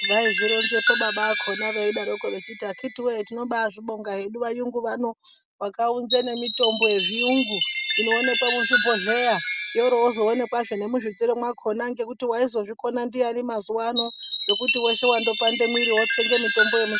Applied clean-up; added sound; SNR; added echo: none; Chime; 0 dB; none.